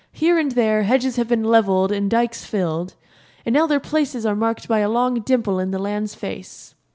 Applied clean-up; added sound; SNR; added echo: none; none; none; none.